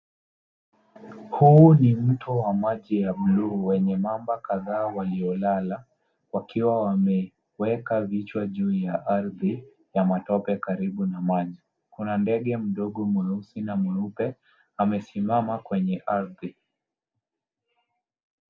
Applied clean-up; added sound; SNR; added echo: none; none; none; none.